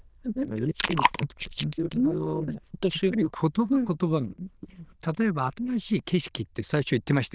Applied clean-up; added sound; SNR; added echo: neural diffusion model UNIVERSE++.